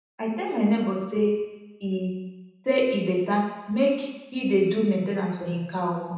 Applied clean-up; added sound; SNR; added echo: none; none; none; reverberation time 1.0 s.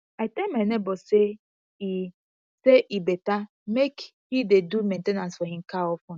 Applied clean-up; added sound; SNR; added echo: none; none; none; none.